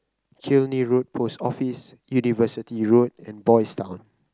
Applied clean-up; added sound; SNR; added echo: none; none; none; none.